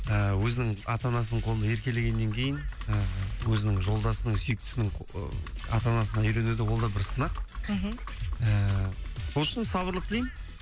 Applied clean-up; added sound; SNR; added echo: none; Computer keyboard; 8 dB; none.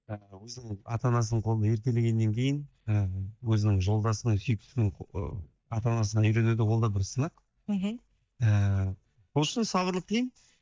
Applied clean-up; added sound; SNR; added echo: neural mask model DeepFilterNet 3.